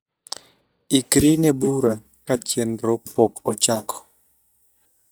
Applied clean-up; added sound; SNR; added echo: neural mask model DeepFilterNet 3.